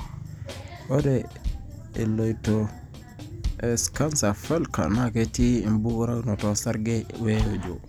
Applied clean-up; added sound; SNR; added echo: none; Bass drum / Snare drum / Drum kit; 11 dB; none.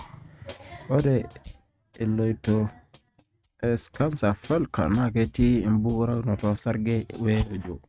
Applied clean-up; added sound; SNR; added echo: neural mask model RNNoise.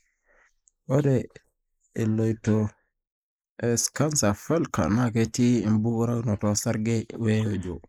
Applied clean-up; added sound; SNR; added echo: neural mask model Resemble Enhance denoiser.